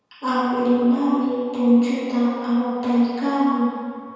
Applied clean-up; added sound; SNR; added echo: none; none; none; reverberation time 1.9 s.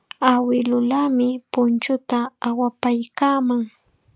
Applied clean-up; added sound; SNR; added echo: none; none; none; none.